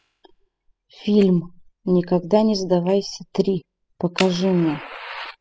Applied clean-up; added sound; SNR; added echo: classical method spectral subtraction.